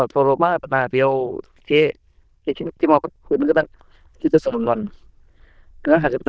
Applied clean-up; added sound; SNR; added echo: neural diffusion model UNIVERSE++.